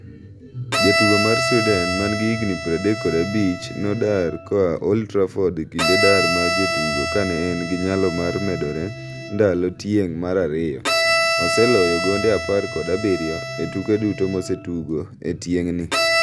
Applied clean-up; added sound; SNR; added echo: none; Bowed string instrument; 3 dB; none.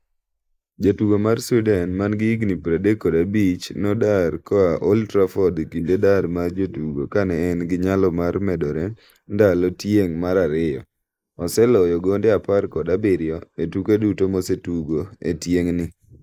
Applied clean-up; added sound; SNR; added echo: neural mask model Resemble Enhance denoiser.